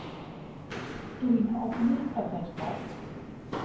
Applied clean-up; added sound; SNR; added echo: none; Walk, footsteps; 7 dB; reverberation time 0.9 s.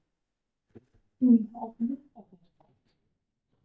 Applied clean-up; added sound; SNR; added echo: neural mask model DeepFilterNet 3.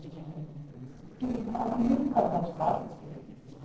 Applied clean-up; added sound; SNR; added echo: neural separator model SepFormer DNS4.